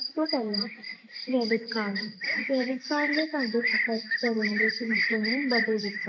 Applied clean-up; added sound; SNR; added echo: neural mask model Resemble Enhance denoiser.